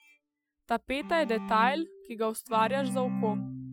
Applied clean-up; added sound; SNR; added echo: classical method Wiener filter.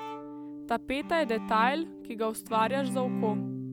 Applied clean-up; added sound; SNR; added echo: none; Bowed string instrument; 5 dB; none.